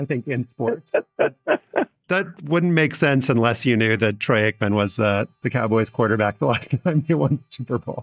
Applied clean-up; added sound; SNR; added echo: neural mask model DeepFilterNet 3.